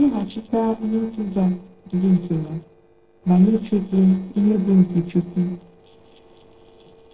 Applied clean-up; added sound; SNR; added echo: neural separator model SepFormer DNS4.